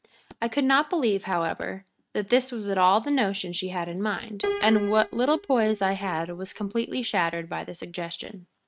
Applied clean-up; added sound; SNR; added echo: neural mask model RNNoise.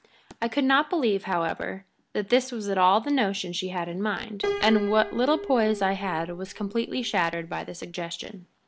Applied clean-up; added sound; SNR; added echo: none; Piano; 10 dB; none.